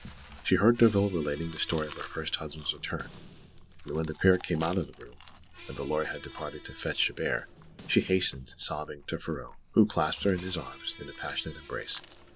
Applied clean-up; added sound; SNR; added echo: none; Squeak + Chewing, mastication; 16 dB; none.